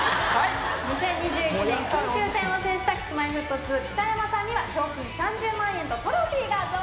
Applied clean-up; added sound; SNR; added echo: none; none; none; reverberation time 2.0 s.